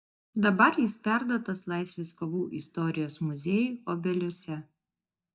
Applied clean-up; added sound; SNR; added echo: neural mask model DeepFilterNet 3.